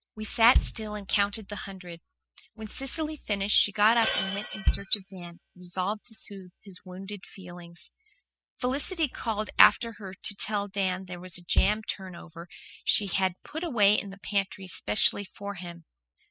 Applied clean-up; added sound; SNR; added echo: classical method spectral subtraction.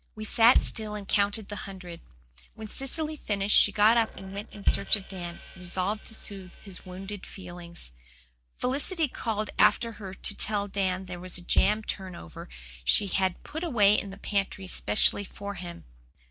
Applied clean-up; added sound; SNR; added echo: neural separator model SepFormer DNS4.